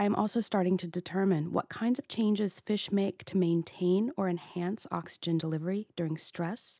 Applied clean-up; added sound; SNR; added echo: none; none; none; none.